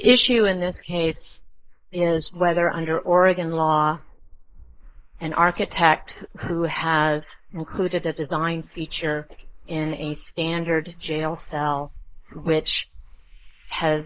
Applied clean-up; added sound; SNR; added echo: neural mask model Resemble Enhance denoiser.